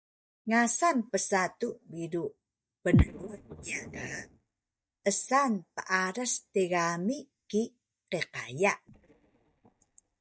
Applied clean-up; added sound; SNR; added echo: neural mask model DeepFilterNet 3.